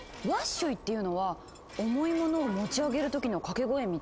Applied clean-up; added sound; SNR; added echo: none; none; none; none.